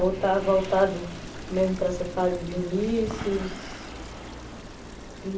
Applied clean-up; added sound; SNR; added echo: none; Toilet flush; 20 dB; none.